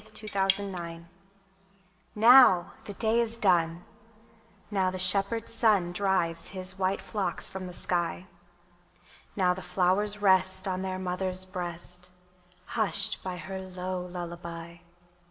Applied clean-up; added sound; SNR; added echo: none; Cutlery, silverware / Tap; 7 dB; reverberation time 2.0 s.